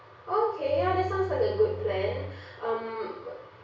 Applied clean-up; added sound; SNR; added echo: none; Bowed string instrument; 10 dB; reverberation time 0.6 s.